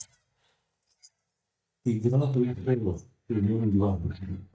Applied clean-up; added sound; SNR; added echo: neural mask model DeepFilterNet 3.